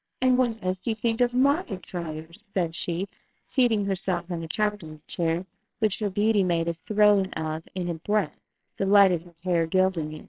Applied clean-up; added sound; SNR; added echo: neural separator model SepFormer WHAMR!.